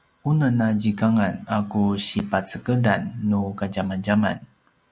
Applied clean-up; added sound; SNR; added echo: none; none; none; none.